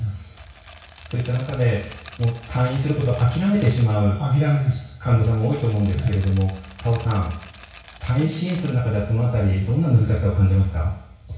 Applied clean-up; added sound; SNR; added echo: none; Rattle; 13 dB; reverberation time 0.6 s.